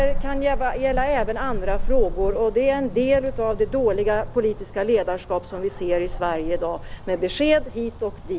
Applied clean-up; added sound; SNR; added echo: none; Cricket / Motor vehicle (road); 4 dB; none.